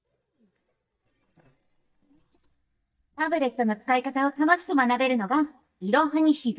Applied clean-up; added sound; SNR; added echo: neural mask model DeepFilterNet 3.